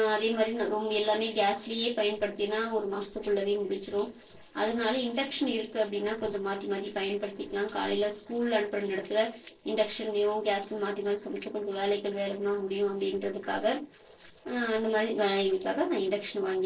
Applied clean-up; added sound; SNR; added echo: neural separator model SepFormer DNS4.